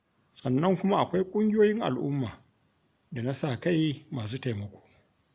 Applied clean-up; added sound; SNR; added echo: none; none; none; none.